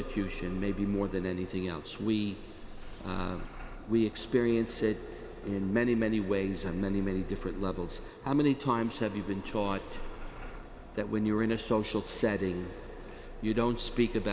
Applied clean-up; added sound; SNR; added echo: none; Engine starting / Bus; 11 dB; none.